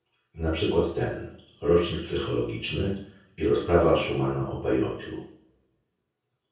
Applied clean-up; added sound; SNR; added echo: none; none; none; reverberation time 0.6 s.